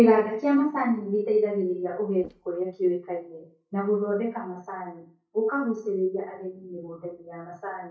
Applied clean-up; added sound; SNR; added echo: neural mask model DeepFilterNet 3.